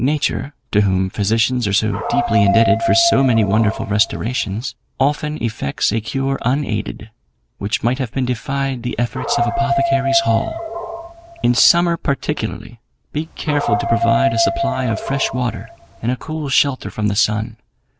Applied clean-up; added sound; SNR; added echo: none; Dog; 2 dB; none.